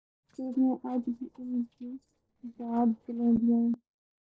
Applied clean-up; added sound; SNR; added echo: neural separator model SepFormer DNS4.